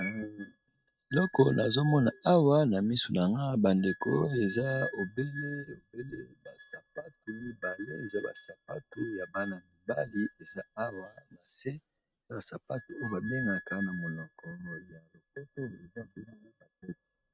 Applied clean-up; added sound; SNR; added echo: neural mask model RNNoise.